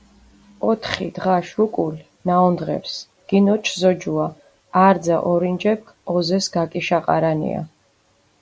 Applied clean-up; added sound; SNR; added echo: none; none; none; none.